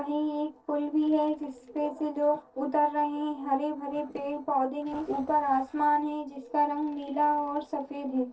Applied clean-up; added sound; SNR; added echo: neural separator model SepFormer DNS4.